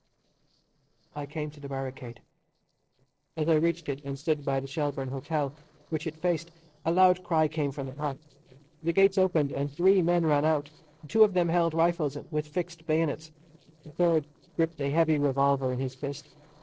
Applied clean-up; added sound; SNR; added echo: neural separator model SepFormer DNS4.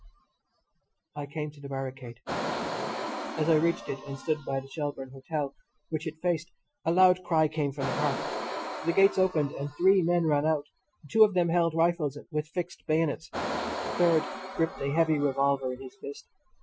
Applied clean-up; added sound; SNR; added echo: classical method Wiener filter.